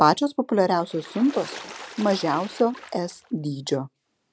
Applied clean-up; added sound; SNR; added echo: none; Water / Splash, splatter; 16 dB; none.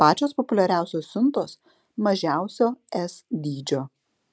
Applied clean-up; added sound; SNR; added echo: none; none; none; none.